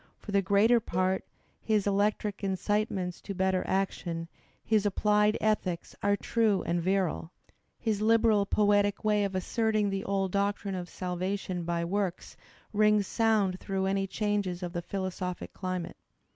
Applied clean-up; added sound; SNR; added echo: none; Cowbell; 19 dB; none.